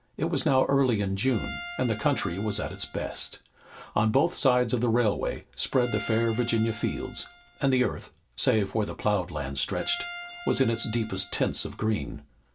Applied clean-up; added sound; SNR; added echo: none; Bowed string instrument; 16 dB; reverberation time 0.2 s.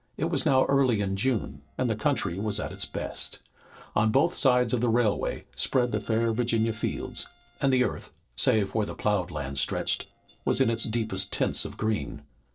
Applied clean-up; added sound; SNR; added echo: neural separator model SepFormer DNS4.